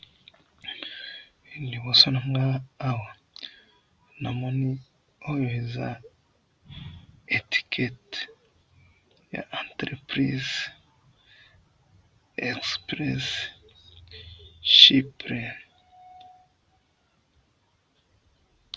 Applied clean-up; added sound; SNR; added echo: none; none; none; none.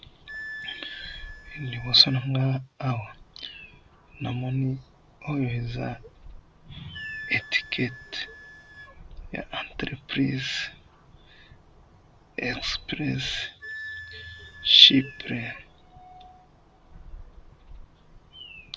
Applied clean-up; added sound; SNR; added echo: none; Wind instrument, woodwind instrument + Bird vocalization, bird call, bird song; 16 dB; none.